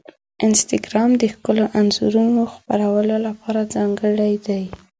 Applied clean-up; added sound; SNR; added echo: none; none; none; none.